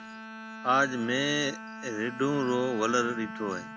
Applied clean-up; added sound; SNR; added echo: none; Bowed string instrument; 11 dB; none.